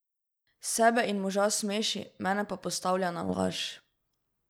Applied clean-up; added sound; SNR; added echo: none; none; none; none.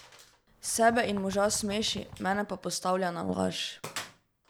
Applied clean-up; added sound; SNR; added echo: none; Bird + Gunshot, gunfire; 17 dB; none.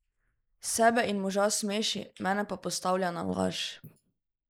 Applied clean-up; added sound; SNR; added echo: neural mask model Resemble Enhance denoiser.